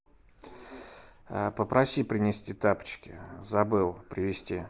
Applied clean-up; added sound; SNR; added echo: none; none; none; none.